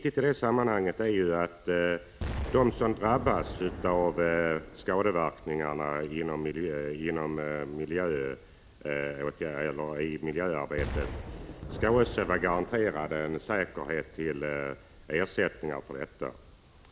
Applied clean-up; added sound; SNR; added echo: none; Explosion; 13 dB; none.